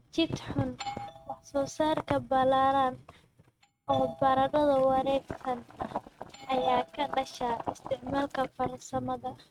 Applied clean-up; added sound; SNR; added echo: neural mask model RNNoise.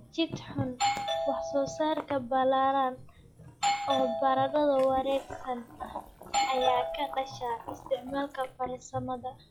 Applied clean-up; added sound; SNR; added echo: classical method log-MMSE.